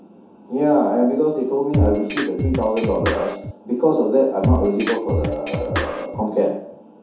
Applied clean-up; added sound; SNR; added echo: none; Drum kit; 3 dB; reverberation time 0.5 s.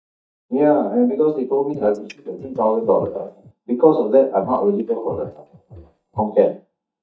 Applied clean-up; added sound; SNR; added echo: neural mask model DeepFilterNet 3.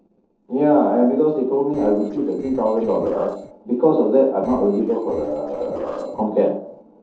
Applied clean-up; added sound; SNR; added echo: neural separator model SepFormer DNS4.